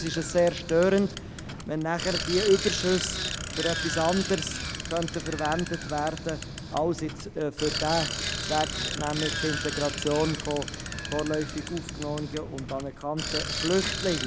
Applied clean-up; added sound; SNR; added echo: none; Bicycle; 5 dB; none.